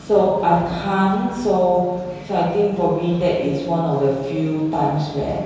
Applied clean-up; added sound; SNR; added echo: none; none; none; reverberation time 1.2 s.